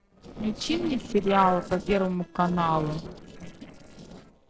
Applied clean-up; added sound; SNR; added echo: neural separator model SepFormer DNS4.